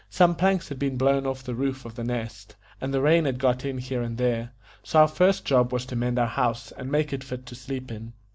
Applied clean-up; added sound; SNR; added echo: none; none; none; none.